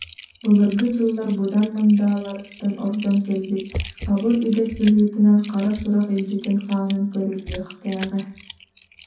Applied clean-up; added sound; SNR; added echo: none; Typing; 17 dB; reverberation time 0.6 s.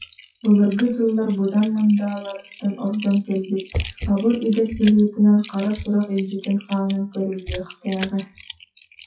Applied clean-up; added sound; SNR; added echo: classical method WPE with log-MMSE.